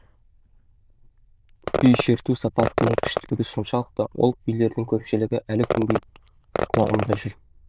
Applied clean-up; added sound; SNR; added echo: neural diffusion model UNIVERSE++.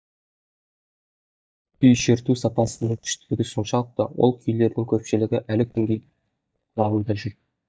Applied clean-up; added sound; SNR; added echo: neural mask model DeepFilterNet 3.